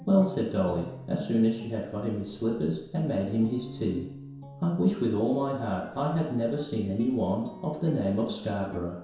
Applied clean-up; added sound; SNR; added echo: none; Guitar; 15 dB; reverberation time 0.7 s.